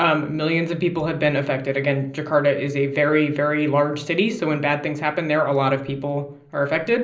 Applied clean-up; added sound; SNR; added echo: none; none; none; reverberation time 0.5 s.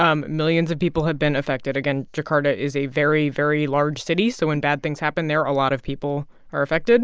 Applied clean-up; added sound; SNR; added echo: none; none; none; none.